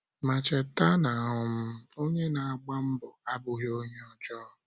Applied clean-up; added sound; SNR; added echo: none; none; none; none.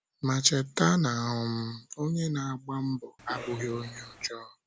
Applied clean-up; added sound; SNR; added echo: none; Cough; 14 dB; none.